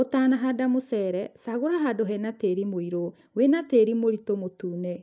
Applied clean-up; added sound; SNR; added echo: none; none; none; none.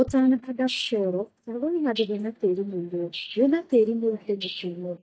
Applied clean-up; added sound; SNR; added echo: neural mask model DeepFilterNet 3.